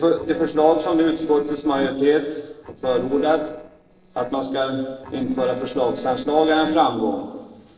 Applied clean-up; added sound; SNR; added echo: neural separator model SepFormer DNS4.